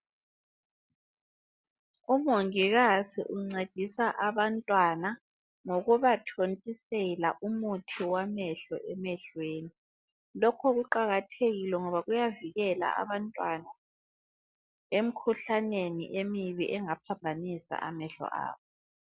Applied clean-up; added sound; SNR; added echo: none; none; none; none.